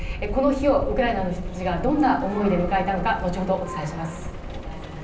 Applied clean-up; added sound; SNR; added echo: none; Truck; 8 dB; reverberation time 0.6 s.